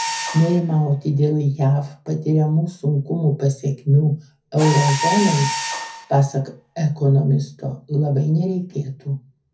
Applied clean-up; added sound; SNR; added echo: none; Mechanisms; 11 dB; reverberation time 0.3 s.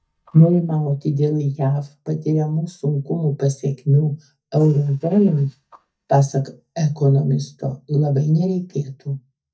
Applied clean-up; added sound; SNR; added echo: neural mask model DeepFilterNet 3.